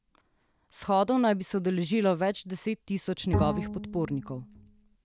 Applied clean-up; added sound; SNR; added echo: none; Bowed string instrument; 4 dB; none.